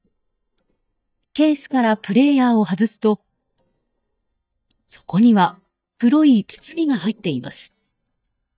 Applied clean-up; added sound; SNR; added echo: neural mask model DeepFilterNet 3.